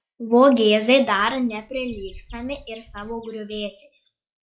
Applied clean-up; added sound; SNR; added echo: classical method log-MMSE.